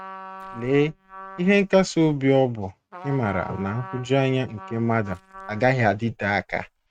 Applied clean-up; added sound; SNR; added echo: neural mask model RNNoise.